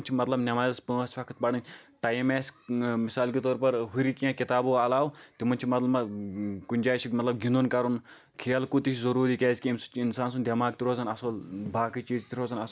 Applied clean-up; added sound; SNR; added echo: none; none; none; none.